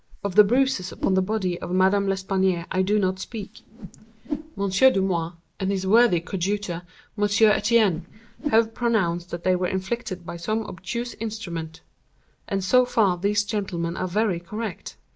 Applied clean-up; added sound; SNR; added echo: neural mask model Resemble Enhance denoiser.